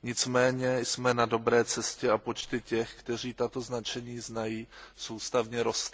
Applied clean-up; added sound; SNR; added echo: none; none; none; none.